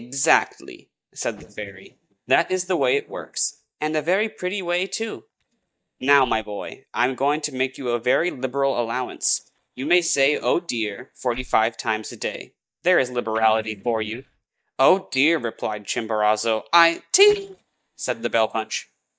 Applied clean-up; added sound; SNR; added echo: neural mask model DeepFilterNet 3.